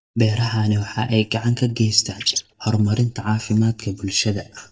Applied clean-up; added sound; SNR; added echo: neural mask model DeepFilterNet 3.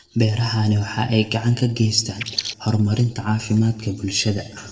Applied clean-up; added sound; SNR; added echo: neural separator model SepFormer DNS4.